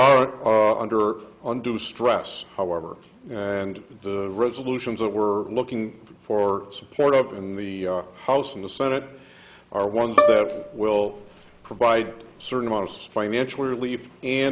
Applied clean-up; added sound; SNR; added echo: none; Bowed string instrument; 2 dB; none.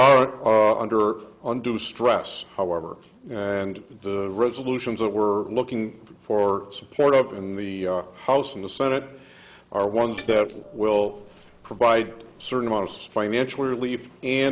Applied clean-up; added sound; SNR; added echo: neural separator model SepFormer DNS4.